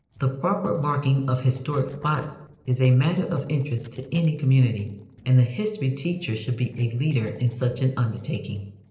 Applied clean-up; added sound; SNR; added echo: neural separator model SepFormer DNS4.